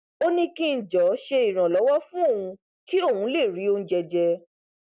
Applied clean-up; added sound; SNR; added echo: none; none; none; none.